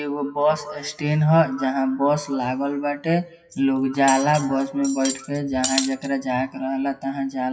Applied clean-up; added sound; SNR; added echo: classical method WPE with log-MMSE.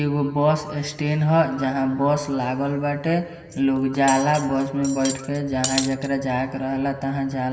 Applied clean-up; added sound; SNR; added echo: none; Cutlery, silverware; 12 dB; reverberation time 2.0 s.